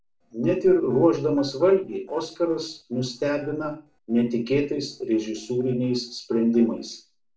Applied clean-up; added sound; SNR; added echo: neural separator model SepFormer DNS4.